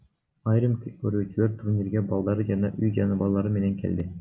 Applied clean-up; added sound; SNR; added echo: none; none; none; none.